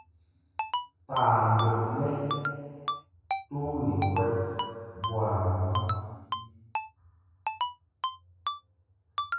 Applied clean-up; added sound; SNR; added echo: none; Ringtone; 6 dB; reverberation time 2.2 s.